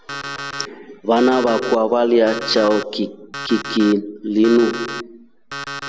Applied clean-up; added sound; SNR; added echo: none; Alarm; 12 dB; none.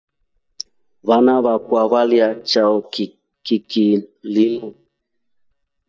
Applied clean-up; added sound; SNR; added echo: neural mask model DeepFilterNet 3.